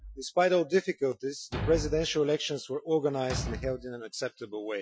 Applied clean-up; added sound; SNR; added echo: classical method Wiener filter.